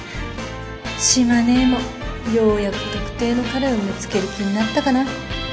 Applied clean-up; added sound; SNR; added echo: none; none; none; none.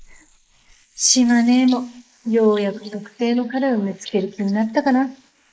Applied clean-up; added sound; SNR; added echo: neural mask model Resemble Enhance denoiser.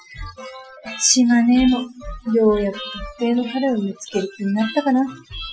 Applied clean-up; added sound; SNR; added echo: classical method Wiener filter.